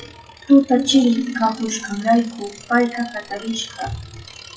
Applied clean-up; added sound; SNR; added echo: classical method WPE with log-MMSE.